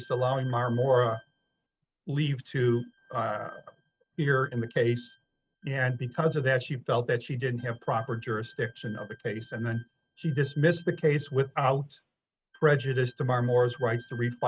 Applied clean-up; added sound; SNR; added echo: neural mask model RNNoise.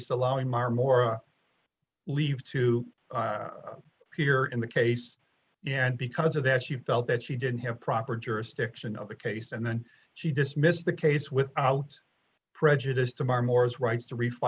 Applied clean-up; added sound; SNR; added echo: none; none; none; none.